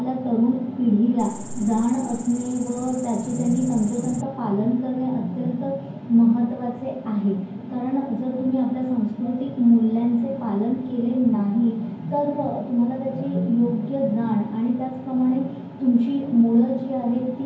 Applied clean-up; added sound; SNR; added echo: none; Cricket; 16 dB; reverberation time 0.9 s.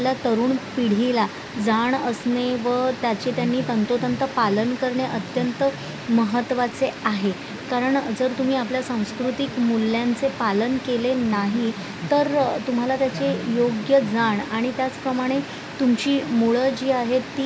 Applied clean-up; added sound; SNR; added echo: none; none; none; none.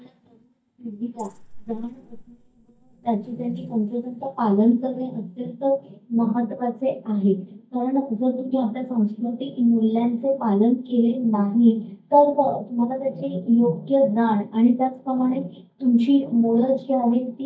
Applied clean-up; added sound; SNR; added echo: neural mask model DeepFilterNet 3.